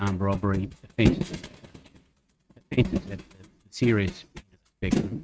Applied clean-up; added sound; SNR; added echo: neural mask model RNNoise.